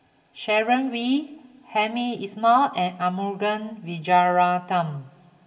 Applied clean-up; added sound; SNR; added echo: none; none; none; reverberation time 1.0 s.